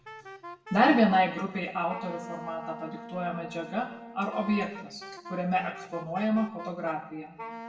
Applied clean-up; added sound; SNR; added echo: none; Wind instrument, woodwind instrument; 14 dB; reverberation time 0.9 s.